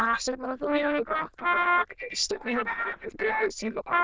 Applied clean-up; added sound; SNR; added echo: neural diffusion model UNIVERSE++.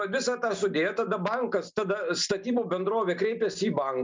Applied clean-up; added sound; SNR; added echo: none; none; none; none.